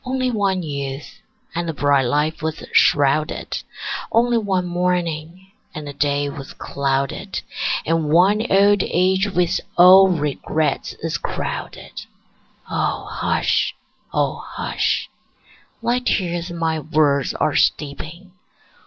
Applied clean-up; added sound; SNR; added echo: none; none; none; none.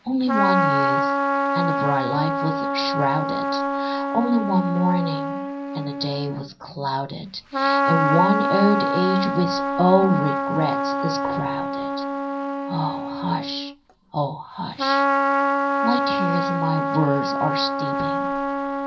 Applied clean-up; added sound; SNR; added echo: none; Trumpet; -1 dB; reverberation time 0.3 s.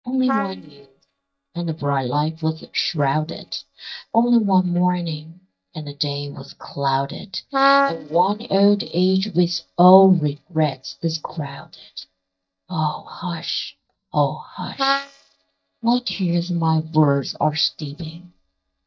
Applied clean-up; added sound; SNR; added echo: neural mask model DeepFilterNet 3.